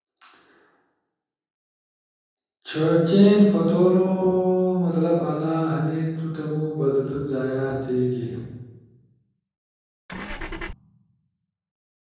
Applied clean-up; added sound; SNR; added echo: none; Engine / Car; 9 dB; reverberation time 1.3 s.